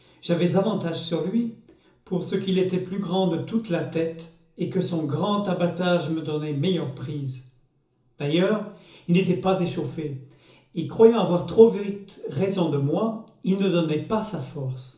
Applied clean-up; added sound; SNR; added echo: none; none; none; reverberation time 0.7 s.